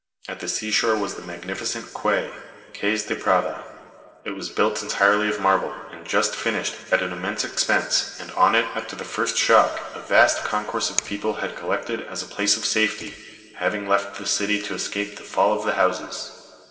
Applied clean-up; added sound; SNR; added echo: neural separator model SepFormer DNS4.